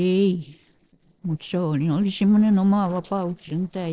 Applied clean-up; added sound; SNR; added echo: neural separator model SepFormer DNS4.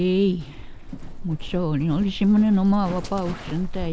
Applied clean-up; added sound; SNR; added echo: none; Livestock, farm animals, working animals; 10 dB; none.